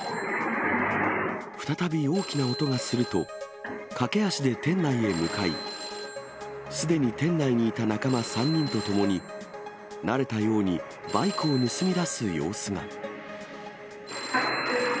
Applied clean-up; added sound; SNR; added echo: none; Telephone; 15 dB; none.